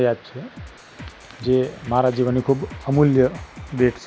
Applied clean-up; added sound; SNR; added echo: none; Drum kit; 17 dB; none.